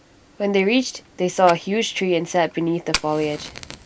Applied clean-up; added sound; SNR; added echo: none; Fire; 14 dB; none.